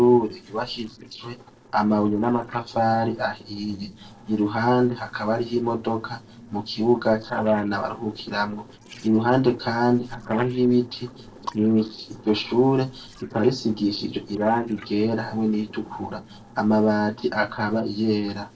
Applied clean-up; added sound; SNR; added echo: neural separator model SepFormer DNS4.